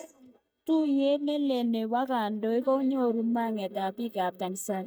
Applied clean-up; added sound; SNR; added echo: neural mask model DeepFilterNet 3.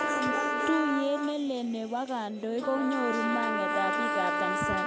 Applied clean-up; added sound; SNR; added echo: none; Trumpet; 1 dB; none.